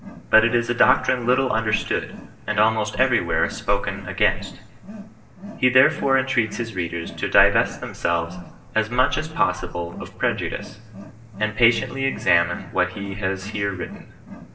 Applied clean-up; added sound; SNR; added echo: none; Wild animals; 15 dB; reverberation time 0.8 s.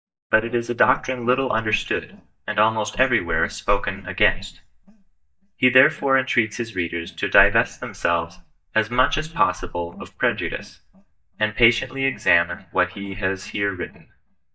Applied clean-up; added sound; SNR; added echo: neural mask model DeepFilterNet 3.